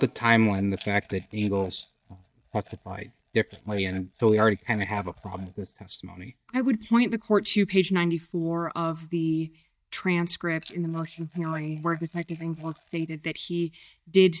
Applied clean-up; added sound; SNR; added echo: neural mask model DeepFilterNet 3.